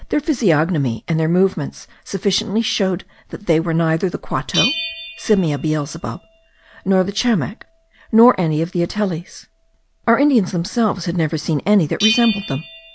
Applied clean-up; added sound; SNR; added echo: none; Bell; 13 dB; none.